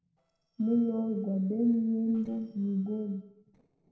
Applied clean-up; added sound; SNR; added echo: neural separator model SepFormer DNS4.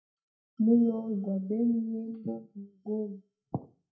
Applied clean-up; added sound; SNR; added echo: neural mask model DeepFilterNet 3.